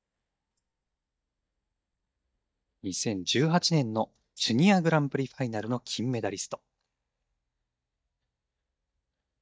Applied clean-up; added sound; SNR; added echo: neural mask model DeepFilterNet 3.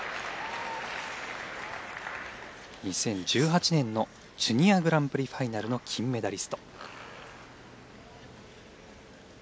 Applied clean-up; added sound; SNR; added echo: none; none; none; none.